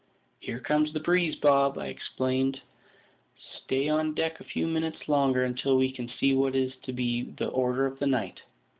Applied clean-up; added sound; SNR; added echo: none; none; none; none.